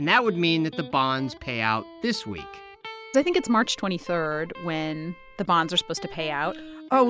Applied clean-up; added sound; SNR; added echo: none; Electric guitar; 18 dB; none.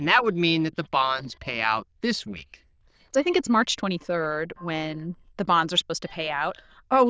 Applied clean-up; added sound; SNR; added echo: neural diffusion model UNIVERSE++.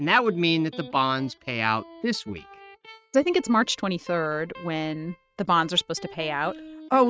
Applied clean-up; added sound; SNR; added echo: neural mask model RNNoise.